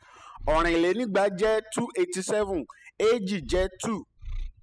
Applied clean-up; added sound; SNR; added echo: classical method spectral subtraction.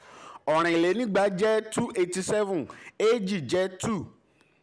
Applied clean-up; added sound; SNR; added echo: none; none; none; none.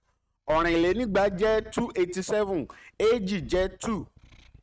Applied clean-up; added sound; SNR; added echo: neural mask model RNNoise.